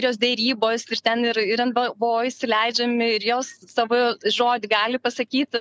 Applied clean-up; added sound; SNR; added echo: none; none; none; none.